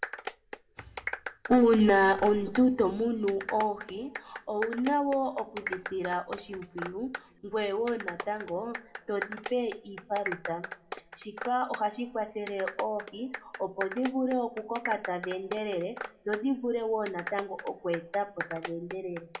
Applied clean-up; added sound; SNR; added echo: none; Clapping; 12 dB; reverberation time 0.9 s.